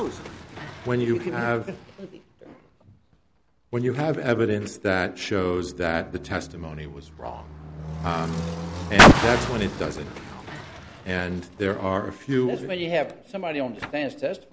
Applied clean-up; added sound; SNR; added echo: none; Car; 0 dB; none.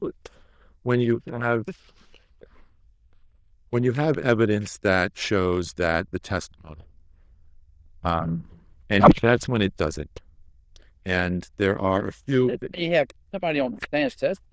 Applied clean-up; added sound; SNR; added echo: neural diffusion model UNIVERSE++.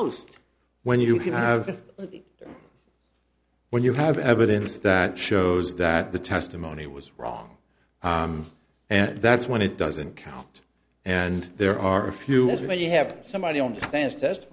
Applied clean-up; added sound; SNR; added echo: none; none; none; none.